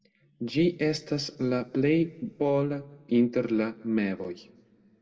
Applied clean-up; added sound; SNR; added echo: none; none; none; reverberation time 0.9 s.